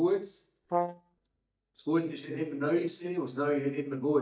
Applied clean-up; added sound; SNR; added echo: neural mask model DeepFilterNet 3.